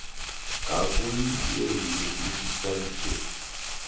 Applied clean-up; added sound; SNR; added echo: none; Crumpling, crinkling; -3 dB; reverberation time 0.6 s.